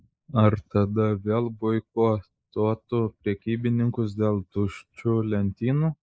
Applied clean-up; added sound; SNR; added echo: neural mask model Resemble Enhance denoiser.